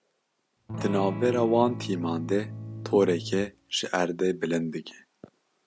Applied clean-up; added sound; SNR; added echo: none; Electric guitar / Strum; 9 dB; none.